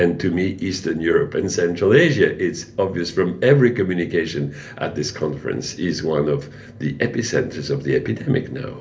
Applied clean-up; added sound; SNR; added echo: none; none; none; reverberation time 0.3 s.